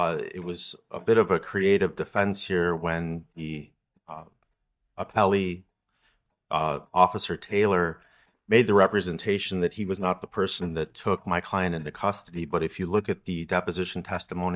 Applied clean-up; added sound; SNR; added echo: neural mask model DeepFilterNet 3.